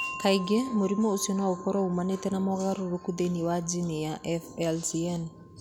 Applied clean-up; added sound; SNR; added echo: none; Wind chime; 15 dB; none.